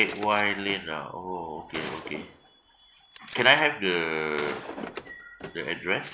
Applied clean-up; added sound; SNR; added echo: none; Gunshot, gunfire + Car; 13 dB; none.